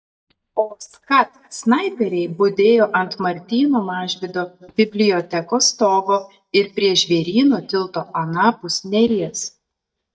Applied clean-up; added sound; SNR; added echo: neural mask model DeepFilterNet 3.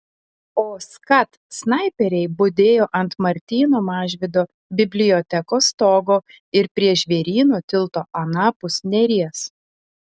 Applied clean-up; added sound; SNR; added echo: none; none; none; none.